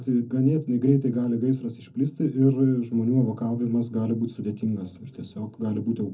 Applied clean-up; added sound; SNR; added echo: none; none; none; reverberation time 0.3 s.